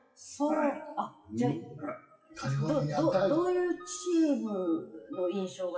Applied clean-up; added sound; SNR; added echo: classical method WPE with log-MMSE.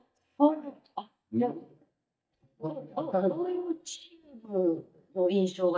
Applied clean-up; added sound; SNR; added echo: neural mask model DeepFilterNet 3.